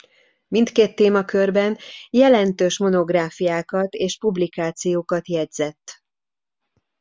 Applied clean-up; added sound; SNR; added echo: none; none; none; none.